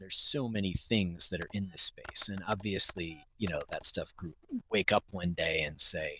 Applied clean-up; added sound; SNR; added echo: neural diffusion model UNIVERSE++.